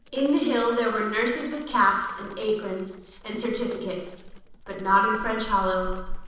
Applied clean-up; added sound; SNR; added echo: neural separator model SepFormer DNS4.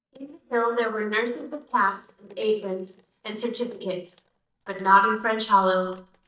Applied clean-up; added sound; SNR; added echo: neural mask model DeepFilterNet 3.